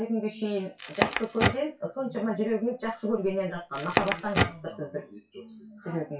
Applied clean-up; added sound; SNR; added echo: classical method WPE with log-MMSE.